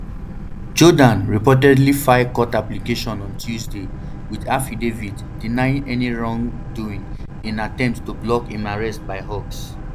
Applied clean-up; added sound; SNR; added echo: none; Boat, Water vehicle; 10 dB; none.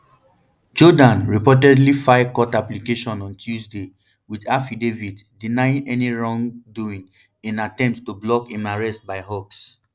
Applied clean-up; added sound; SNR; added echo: none; none; none; none.